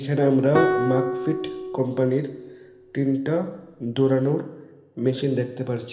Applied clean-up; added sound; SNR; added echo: none; Guitar; 5 dB; reverberation time 1.1 s.